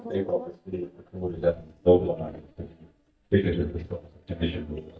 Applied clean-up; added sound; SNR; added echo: neural mask model DeepFilterNet 3.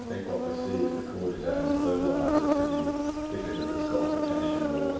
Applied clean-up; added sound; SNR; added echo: none; Insect; -4 dB; reverberation time 0.7 s.